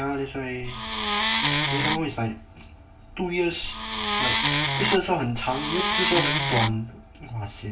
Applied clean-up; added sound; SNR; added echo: none; Wood; -3 dB; reverberation time 0.1 s.